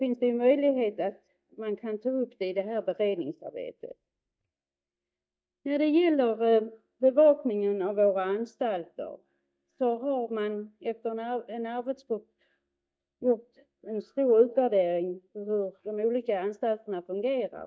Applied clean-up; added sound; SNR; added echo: neural mask model DeepFilterNet 3.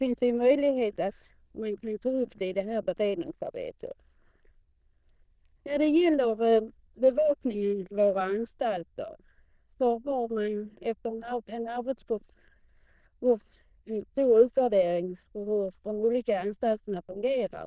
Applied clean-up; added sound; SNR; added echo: neural diffusion model UNIVERSE++.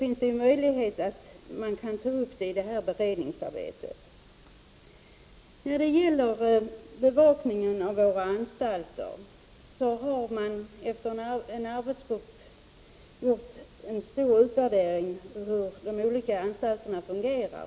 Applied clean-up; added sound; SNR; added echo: none; none; none; none.